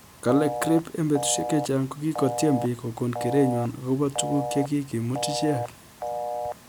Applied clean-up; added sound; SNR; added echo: none; Telephone; 6 dB; none.